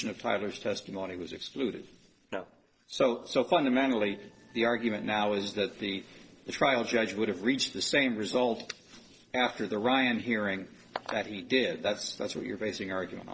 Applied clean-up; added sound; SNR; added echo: neural separator model SepFormer DNS4.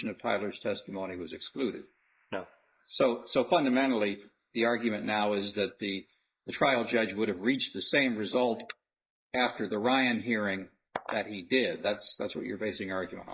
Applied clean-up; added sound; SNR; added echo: neural mask model Resemble Enhance denoiser.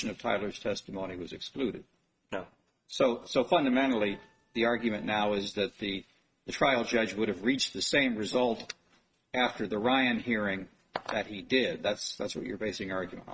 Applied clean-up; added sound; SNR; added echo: neural mask model RNNoise.